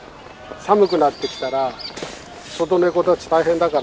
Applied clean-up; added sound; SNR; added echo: none; Livestock, farm animals, working animals; 18 dB; none.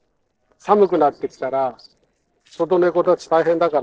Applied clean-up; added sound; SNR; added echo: neural separator model SepFormer DNS4.